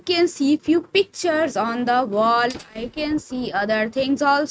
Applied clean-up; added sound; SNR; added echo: neural mask model RNNoise.